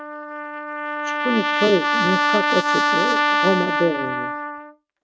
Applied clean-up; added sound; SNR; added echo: neural mask model RNNoise.